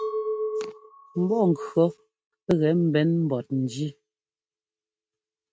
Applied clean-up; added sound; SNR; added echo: neural mask model RNNoise.